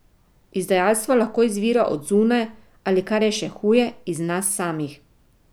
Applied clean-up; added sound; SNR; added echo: none; none; none; none.